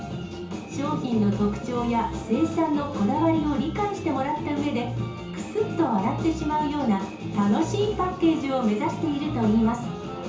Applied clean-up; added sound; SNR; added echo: none; none; none; reverberation time 0.6 s.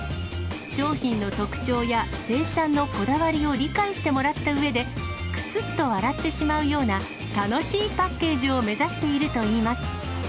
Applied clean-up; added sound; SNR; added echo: none; none; none; none.